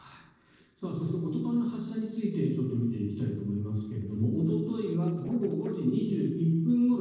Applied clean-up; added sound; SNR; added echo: neural separator model SepFormer DNS4.